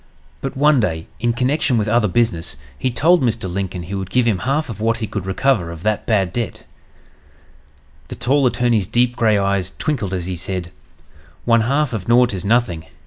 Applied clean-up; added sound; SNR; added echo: none; none; none; none.